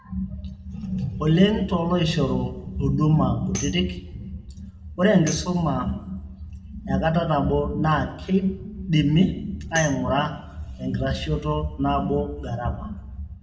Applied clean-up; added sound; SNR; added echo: none; Tambourine; 17 dB; reverberation time 0.7 s.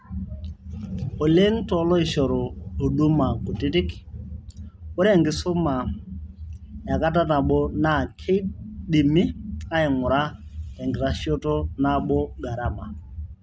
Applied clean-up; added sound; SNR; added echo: none; none; none; none.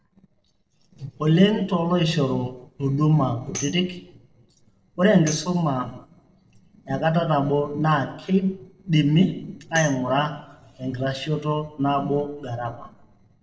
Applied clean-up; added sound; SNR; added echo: neural separator model SepFormer DNS4.